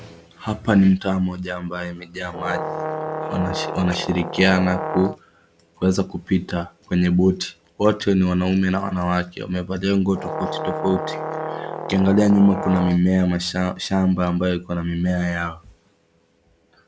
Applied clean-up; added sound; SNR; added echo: none; Brass instrument; 7 dB; none.